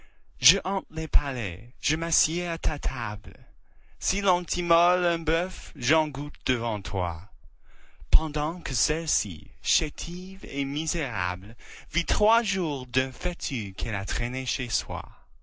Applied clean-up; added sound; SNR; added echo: none; none; none; none.